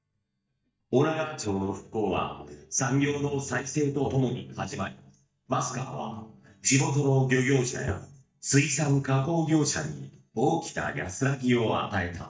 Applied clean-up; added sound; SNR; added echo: neural mask model DeepFilterNet 3.